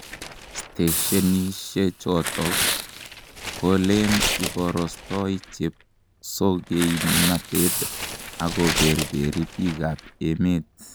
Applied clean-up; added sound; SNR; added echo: none; Tearing + Hiss; 5 dB; none.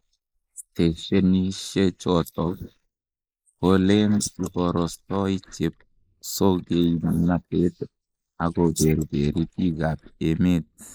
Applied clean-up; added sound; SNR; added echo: neural mask model Resemble Enhance denoiser.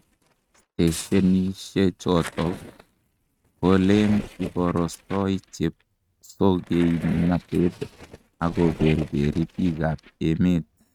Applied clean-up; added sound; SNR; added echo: neural mask model RNNoise.